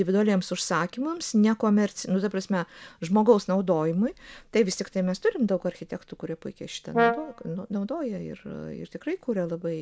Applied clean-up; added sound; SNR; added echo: none; Brass instrument; 3 dB; none.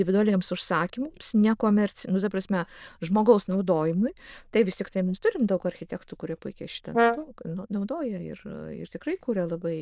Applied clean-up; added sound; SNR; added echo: neural diffusion model UNIVERSE++.